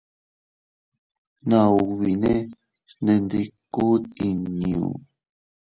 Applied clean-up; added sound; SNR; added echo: none; none; none; none.